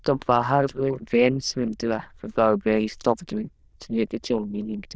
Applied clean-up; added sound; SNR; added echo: neural diffusion model UNIVERSE++.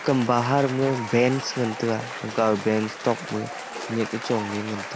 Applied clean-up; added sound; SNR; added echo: none; Applause / Cheering; 10 dB; none.